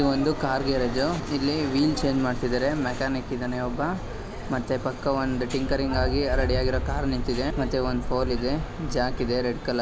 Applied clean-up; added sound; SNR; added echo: none; Wind; 6 dB; none.